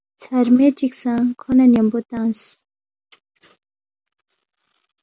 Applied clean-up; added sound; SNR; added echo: none; none; none; none.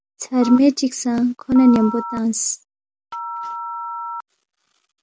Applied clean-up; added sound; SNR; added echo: none; Telephone; 12 dB; none.